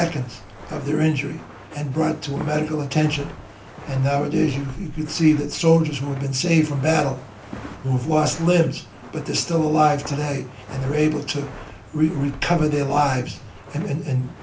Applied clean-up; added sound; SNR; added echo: none; Walk, footsteps; 16 dB; reverberation time 0.3 s.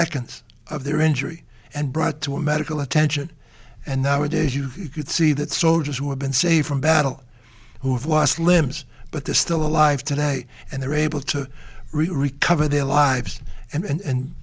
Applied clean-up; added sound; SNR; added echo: none; none; none; none.